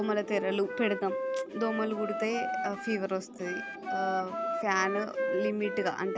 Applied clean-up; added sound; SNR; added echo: none; Wind instrument, woodwind instrument; 3 dB; none.